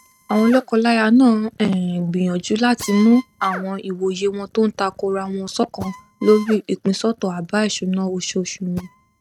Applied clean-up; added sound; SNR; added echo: neural mask model RNNoise.